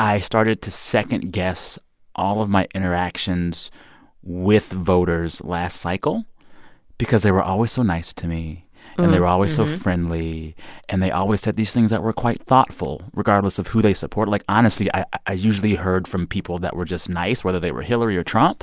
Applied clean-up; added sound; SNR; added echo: none; none; none; none.